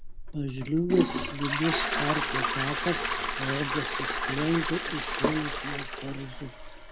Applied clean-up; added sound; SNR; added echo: none; Toilet flush; -1 dB; none.